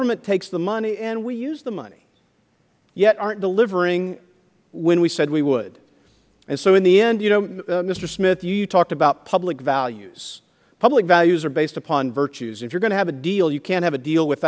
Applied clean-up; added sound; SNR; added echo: none; none; none; none.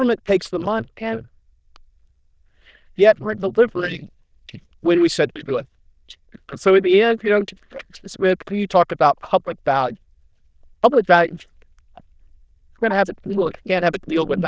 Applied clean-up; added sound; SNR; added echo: neural diffusion model UNIVERSE++.